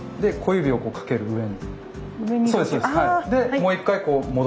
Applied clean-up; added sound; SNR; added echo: none; none; none; none.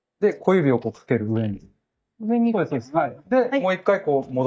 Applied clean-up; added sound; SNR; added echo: neural mask model DeepFilterNet 3.